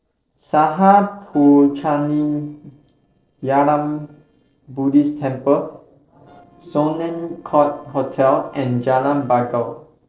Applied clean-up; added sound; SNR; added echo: neural separator model SepFormer DNS4.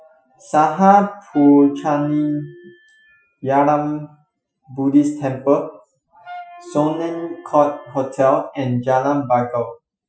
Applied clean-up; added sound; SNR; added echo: classical method Wiener filter.